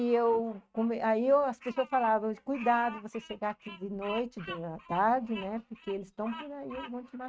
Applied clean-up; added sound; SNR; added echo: neural mask model RNNoise.